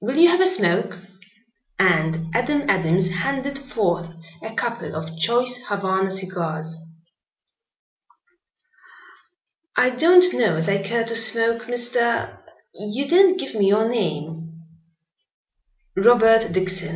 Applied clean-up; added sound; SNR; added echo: none; none; none; none.